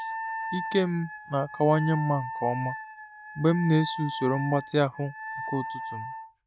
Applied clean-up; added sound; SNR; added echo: none; Wind instrument, woodwind instrument; 8 dB; none.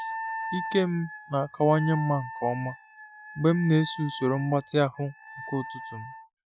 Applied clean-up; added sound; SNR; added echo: classical method Wiener filter.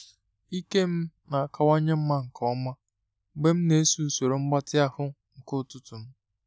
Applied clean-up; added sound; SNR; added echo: none; none; none; none.